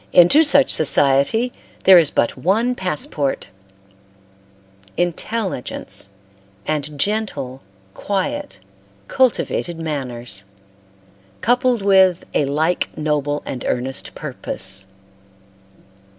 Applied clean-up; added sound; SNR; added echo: none; none; none; none.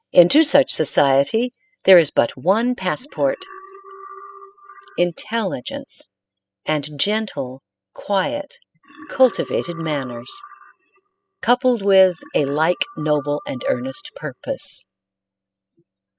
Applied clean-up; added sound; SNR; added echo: classical method spectral subtraction.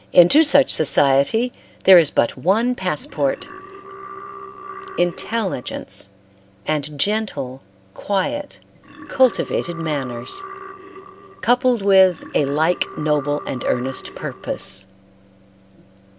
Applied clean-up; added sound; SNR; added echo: none; Burping, eructation; 15 dB; none.